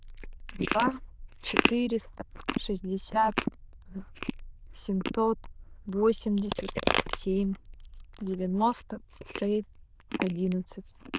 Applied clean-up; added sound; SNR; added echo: neural diffusion model UNIVERSE++.